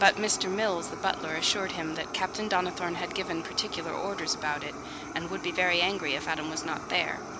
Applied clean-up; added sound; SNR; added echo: none; Fire; 8 dB; none.